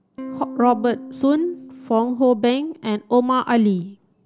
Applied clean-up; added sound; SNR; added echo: none; Electric guitar / Strum; 14 dB; none.